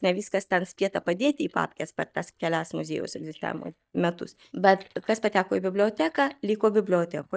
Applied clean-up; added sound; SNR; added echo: neural mask model DeepFilterNet 3.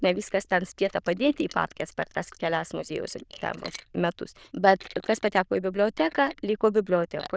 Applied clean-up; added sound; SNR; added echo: neural diffusion model UNIVERSE++.